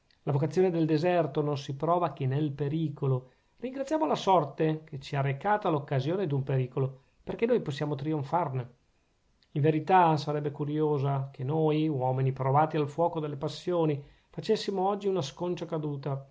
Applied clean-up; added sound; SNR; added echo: none; none; none; none.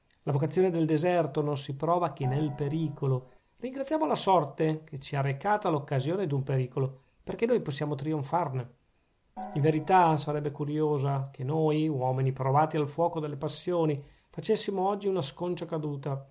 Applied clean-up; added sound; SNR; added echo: none; Gong; 16 dB; none.